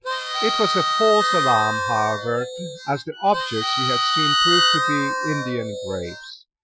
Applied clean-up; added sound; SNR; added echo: classical method Wiener filter.